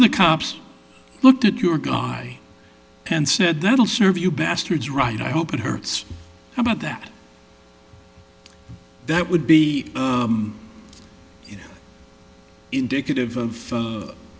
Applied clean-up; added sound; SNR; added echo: none; none; none; none.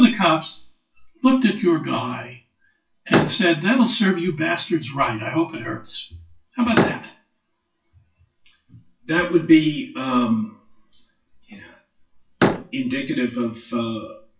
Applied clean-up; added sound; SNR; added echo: classical method WPE with log-MMSE.